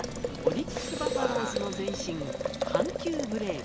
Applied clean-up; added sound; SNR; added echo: none; Boiling; -2 dB; none.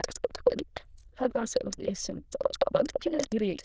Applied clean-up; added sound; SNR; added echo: neural diffusion model UNIVERSE++.